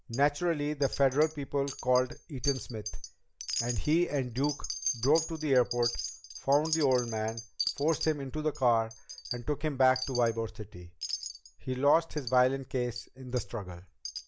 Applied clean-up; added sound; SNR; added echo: none; Wind chime; 11 dB; none.